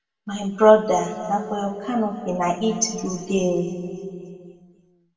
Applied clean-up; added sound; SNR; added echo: none; none; none; reverberation time 2.2 s.